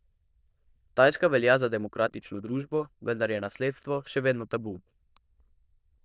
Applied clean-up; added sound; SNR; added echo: neural diffusion model UNIVERSE++.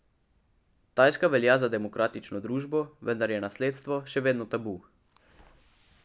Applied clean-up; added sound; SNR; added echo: none; none; none; none.